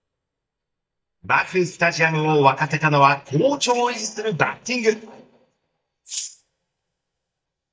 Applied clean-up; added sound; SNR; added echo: neural mask model DeepFilterNet 3.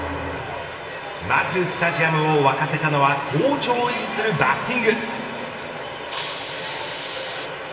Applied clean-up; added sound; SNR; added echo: none; Hiss; 4 dB; reverberation time 2.6 s.